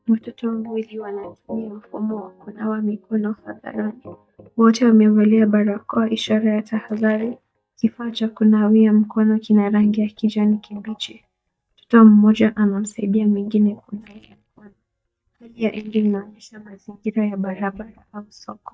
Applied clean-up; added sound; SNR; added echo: neural mask model DeepFilterNet 3.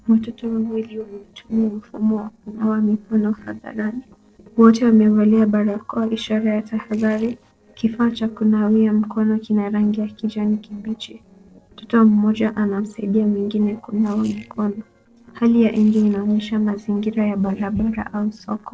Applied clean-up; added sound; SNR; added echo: neural separator model SepFormer DNS4.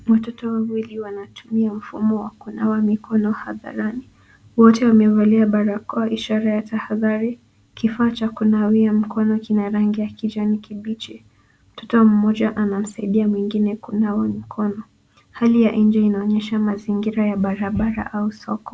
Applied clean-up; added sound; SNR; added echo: none; none; none; none.